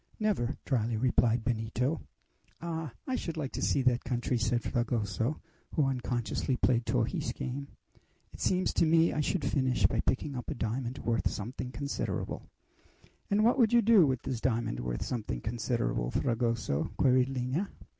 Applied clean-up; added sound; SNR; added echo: none; none; none; none.